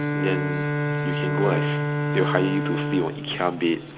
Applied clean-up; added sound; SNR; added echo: none; Bowed string instrument; -1 dB; none.